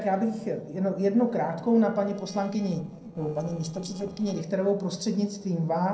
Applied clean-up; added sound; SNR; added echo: neural separator model SepFormer DNS4.